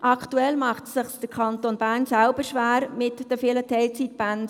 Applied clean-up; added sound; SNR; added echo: none; none; none; none.